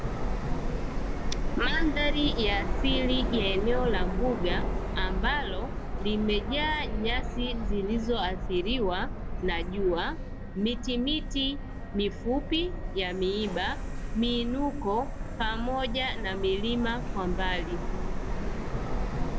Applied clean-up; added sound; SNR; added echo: none; Subway, metro, underground; -1 dB; none.